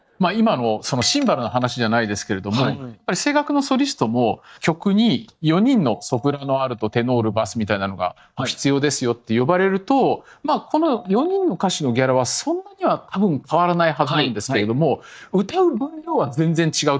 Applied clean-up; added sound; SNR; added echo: neural mask model DeepFilterNet 3.